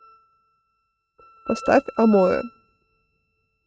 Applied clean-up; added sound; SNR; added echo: neural mask model RNNoise.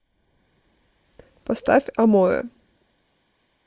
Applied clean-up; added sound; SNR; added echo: neural mask model Resemble Enhance denoiser.